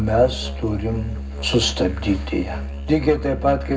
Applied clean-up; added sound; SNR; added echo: none; Musical instrument; 7 dB; reverberation time 0.3 s.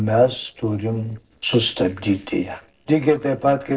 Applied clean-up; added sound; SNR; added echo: neural separator model SepFormer DNS4.